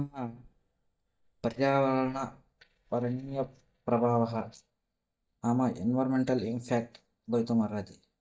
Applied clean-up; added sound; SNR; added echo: neural mask model DeepFilterNet 3.